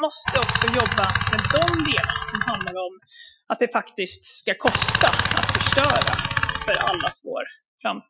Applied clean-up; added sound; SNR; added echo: classical method Wiener filter.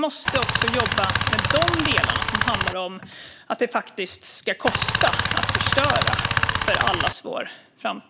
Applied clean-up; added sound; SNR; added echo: none; Tools; -4 dB; none.